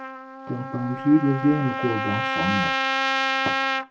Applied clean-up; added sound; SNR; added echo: none; Trumpet; 1 dB; reverberation time 0.2 s.